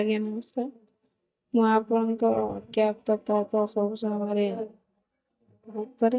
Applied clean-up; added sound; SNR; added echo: neural mask model DeepFilterNet 3.